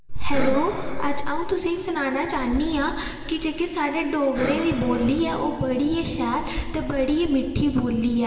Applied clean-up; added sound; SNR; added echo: none; Breathing; 11 dB; reverberation time 2.6 s.